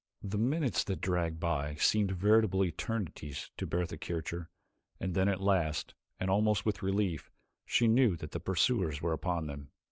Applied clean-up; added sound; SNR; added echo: none; none; none; none.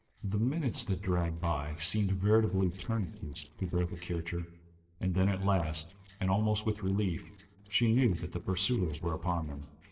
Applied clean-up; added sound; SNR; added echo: neural separator model SepFormer DNS4.